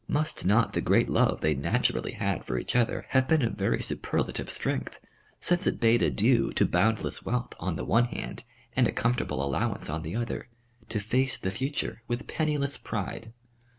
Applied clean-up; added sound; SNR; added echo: none; none; none; none.